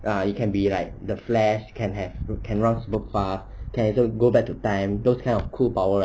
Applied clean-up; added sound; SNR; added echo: none; none; none; none.